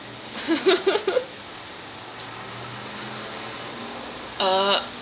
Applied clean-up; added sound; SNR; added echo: none; none; none; none.